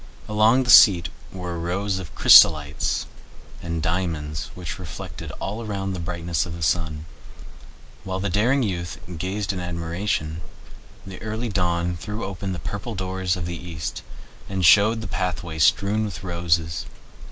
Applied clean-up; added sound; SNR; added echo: none; none; none; none.